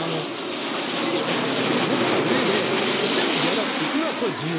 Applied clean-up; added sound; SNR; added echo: none; Aircraft; -5 dB; none.